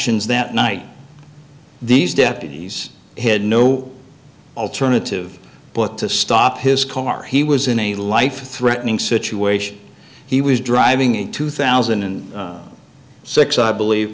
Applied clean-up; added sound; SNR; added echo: none; none; none; none.